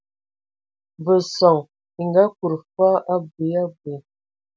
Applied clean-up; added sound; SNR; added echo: none; none; none; none.